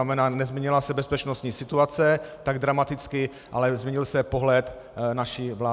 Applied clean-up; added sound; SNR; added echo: none; none; none; none.